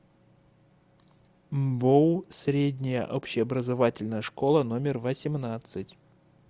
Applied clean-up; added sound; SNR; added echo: none; none; none; none.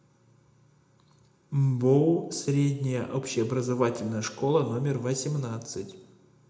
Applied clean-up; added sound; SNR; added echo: none; none; none; reverberation time 0.6 s.